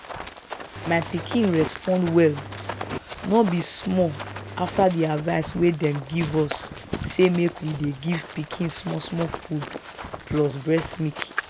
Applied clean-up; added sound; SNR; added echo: none; Run + Engine; 11 dB; none.